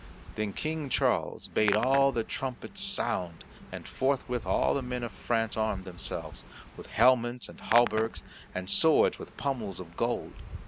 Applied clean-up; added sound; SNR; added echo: none; Hands; 13 dB; none.